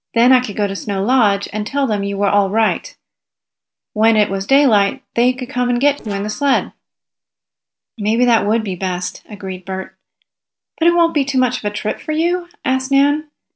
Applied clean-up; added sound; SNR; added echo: neural separator model SepFormer DNS4.